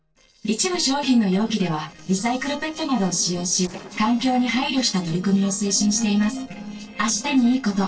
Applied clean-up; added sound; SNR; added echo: neural separator model SepFormer DNS4.